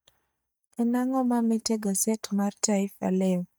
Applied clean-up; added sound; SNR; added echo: neural mask model DeepFilterNet 3.